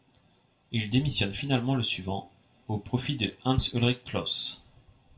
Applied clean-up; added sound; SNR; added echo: none; none; none; reverberation time 0.2 s.